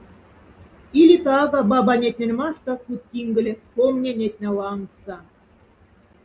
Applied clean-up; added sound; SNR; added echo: none; none; none; none.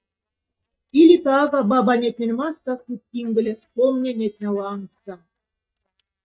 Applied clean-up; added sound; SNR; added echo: neural mask model DeepFilterNet 3.